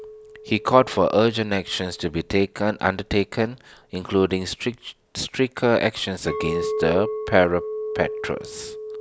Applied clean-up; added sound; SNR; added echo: none; Chink, clink; 10 dB; none.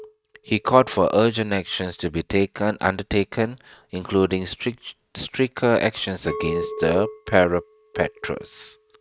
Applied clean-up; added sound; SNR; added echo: neural mask model RNNoise.